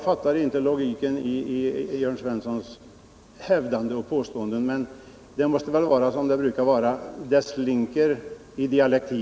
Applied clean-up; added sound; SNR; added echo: none; none; none; none.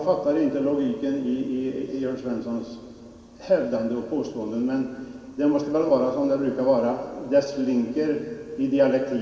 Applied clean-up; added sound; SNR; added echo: none; none; none; reverberation time 2.1 s.